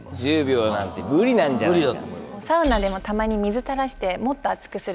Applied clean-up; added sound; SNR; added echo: none; none; none; none.